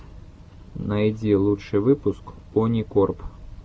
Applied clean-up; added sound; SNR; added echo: none; none; none; none.